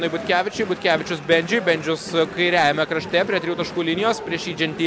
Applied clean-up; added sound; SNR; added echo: none; Cheering; 19 dB; none.